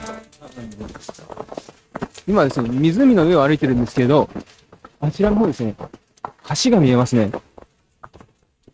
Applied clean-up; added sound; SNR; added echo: neural mask model RNNoise.